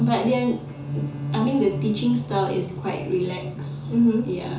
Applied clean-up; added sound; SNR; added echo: none; Bowed string instrument; 17 dB; reverberation time 0.7 s.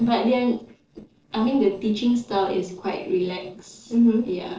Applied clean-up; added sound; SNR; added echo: neural separator model SepFormer DNS4.